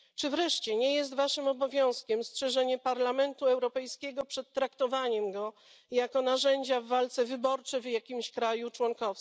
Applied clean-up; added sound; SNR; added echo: none; none; none; none.